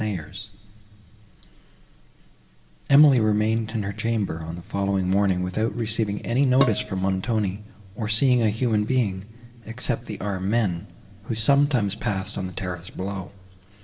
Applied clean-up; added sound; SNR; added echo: none; Dishes, pots, and pans; 9 dB; reverberation time 2.7 s.